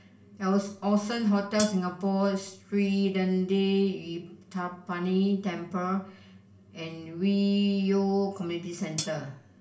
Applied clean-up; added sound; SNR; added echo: none; Hi-hat; 9 dB; reverberation time 0.4 s.